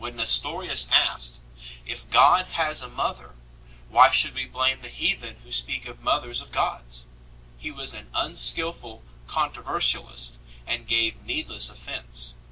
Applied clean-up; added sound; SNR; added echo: none; none; none; none.